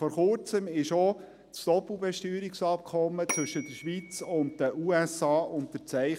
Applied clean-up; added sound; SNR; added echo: none; Bell / Telephone; 12 dB; none.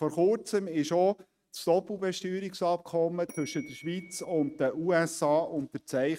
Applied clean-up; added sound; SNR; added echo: neural mask model RNNoise.